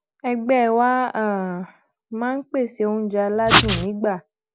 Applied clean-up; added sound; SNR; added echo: none; Writing; -3 dB; none.